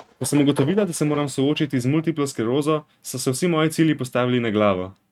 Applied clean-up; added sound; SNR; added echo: neural mask model RNNoise.